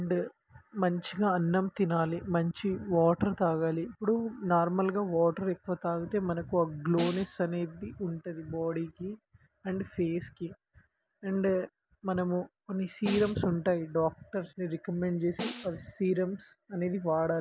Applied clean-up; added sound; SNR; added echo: none; Snare drum; 10 dB; none.